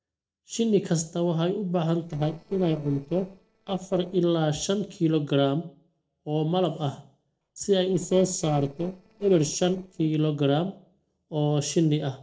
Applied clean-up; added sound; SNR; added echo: neural separator model SepFormer DNS4.